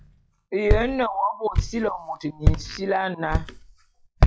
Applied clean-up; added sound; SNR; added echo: classical method log-MMSE.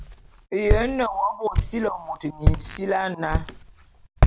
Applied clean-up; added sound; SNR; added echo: none; Walk, footsteps; -2 dB; none.